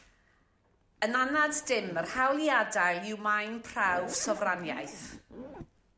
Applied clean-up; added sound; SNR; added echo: none; Zipper (clothing); 16 dB; none.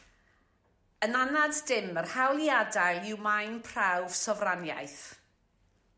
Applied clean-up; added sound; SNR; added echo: none; none; none; none.